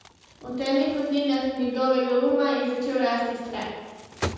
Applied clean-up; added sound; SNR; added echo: none; Crumpling, crinkling; 15 dB; reverberation time 1.2 s.